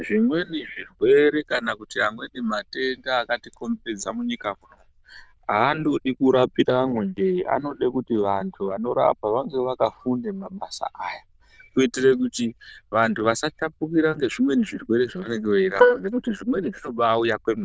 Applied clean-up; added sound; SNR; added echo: neural diffusion model UNIVERSE++.